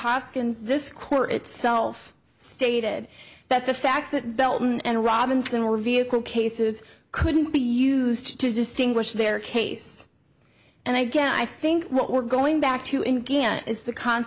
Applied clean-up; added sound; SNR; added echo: none; none; none; none.